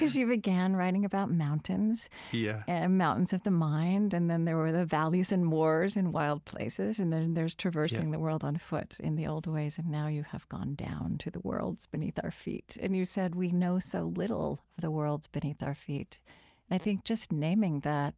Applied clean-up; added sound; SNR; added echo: none; none; none; none.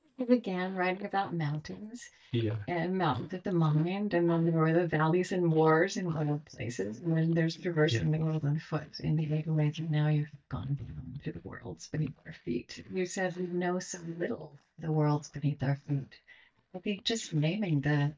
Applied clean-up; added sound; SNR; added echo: neural mask model DeepFilterNet 3.